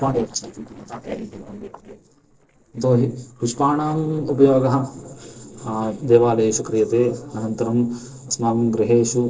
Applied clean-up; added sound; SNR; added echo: neural separator model SepFormer DNS4.